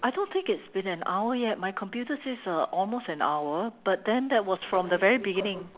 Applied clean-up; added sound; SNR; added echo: none; none; none; none.